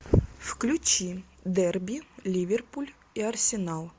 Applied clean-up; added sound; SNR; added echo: none; none; none; none.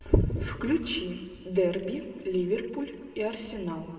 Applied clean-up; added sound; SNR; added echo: none; none; none; reverberation time 1.5 s.